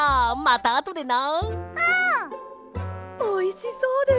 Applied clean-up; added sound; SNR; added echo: none; Marimba, xylophone; 19 dB; none.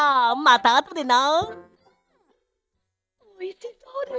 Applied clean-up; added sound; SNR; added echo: neural mask model DeepFilterNet 3.